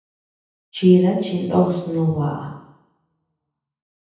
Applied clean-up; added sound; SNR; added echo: none; none; none; reverberation time 0.9 s.